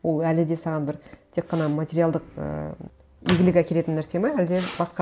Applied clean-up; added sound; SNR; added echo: none; none; none; none.